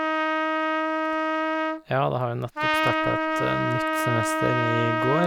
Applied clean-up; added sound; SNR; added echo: none; Trumpet; -4 dB; none.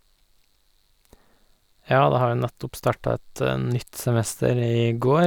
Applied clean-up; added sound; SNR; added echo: none; none; none; none.